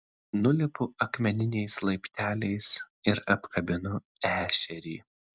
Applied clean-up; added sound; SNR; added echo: none; none; none; none.